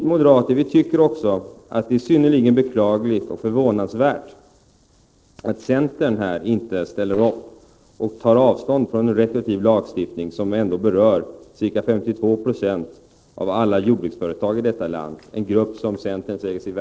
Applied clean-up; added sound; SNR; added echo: neural separator model SepFormer DNS4.